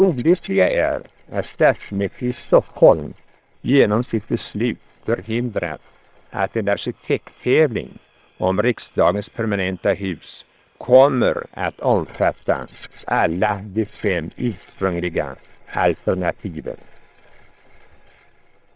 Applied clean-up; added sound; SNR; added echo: neural separator model SepFormer WHAM!.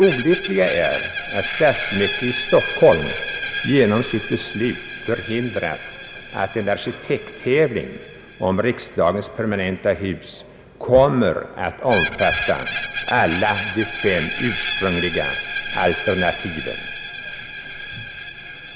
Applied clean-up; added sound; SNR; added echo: none; Screech; 8 dB; none.